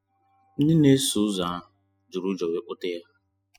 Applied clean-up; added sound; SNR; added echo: classical method spectral subtraction.